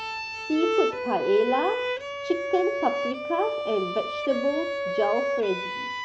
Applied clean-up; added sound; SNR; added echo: none; Bowed string instrument; 2 dB; none.